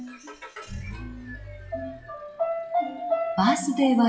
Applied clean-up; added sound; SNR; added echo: classical method WPE with log-MMSE.